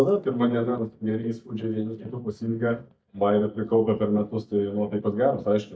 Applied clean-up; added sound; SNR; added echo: neural mask model DeepFilterNet 3.